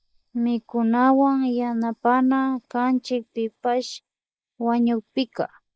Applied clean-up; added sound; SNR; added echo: neural mask model Resemble Enhance denoiser.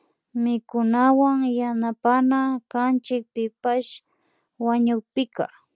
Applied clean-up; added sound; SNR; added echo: none; none; none; none.